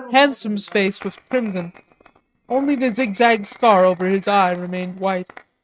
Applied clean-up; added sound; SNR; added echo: neural mask model RNNoise.